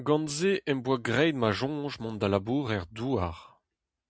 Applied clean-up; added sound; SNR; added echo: none; none; none; none.